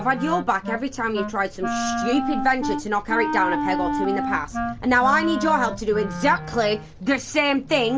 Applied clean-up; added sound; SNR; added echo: none; Wind instrument, woodwind instrument; 6 dB; none.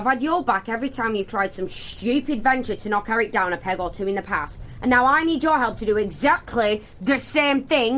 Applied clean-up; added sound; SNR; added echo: none; none; none; none.